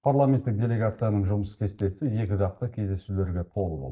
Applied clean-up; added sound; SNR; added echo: neural mask model DeepFilterNet 3.